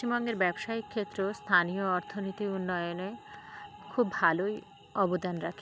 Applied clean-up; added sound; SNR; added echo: none; none; none; none.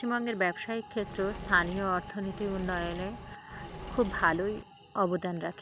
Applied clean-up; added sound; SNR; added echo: none; Engine / Mechanisms; 11 dB; none.